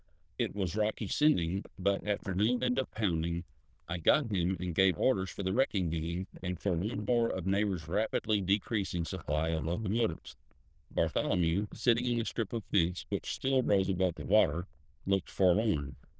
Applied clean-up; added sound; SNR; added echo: neural diffusion model UNIVERSE++.